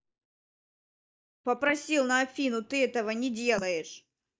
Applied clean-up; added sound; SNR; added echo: neural mask model DeepFilterNet 3.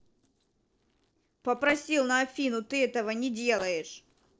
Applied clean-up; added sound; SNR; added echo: neural separator model SepFormer DNS4.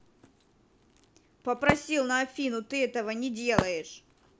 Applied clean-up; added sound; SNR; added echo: none; Wood; 5 dB; none.